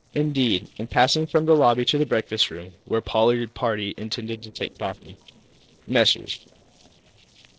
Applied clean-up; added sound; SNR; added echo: neural separator model SepFormer DNS4.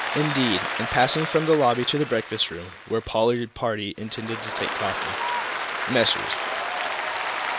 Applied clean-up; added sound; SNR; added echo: none; Applause; 4 dB; none.